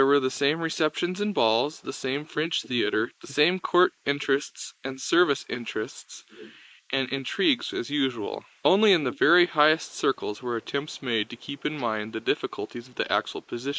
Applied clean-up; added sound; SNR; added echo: neural mask model Resemble Enhance denoiser.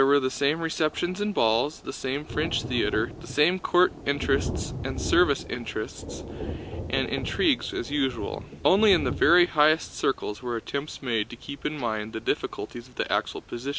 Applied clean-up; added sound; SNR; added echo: none; Thunder; 11 dB; none.